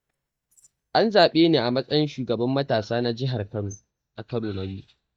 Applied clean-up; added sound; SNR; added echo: neural mask model DeepFilterNet 3.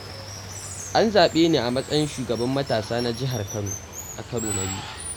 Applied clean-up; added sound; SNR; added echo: none; Water; 11 dB; none.